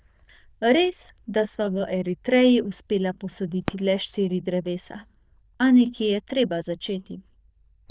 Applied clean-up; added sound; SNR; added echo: neural diffusion model UNIVERSE++.